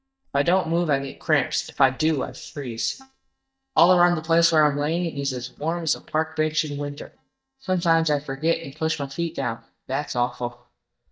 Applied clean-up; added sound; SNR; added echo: neural mask model DeepFilterNet 3.